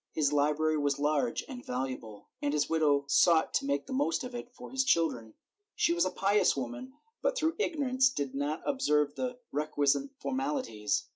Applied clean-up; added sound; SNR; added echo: none; none; none; none.